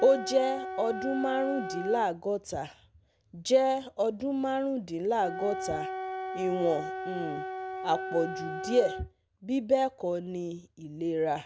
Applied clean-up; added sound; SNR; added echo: none; Wind instrument, woodwind instrument; 9 dB; none.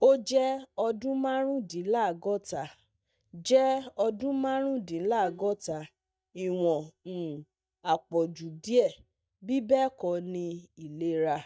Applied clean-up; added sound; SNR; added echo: neural mask model DeepFilterNet 3.